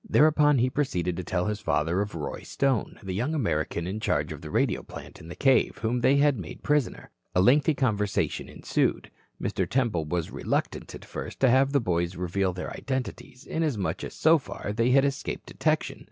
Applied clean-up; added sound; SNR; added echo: none; none; none; none.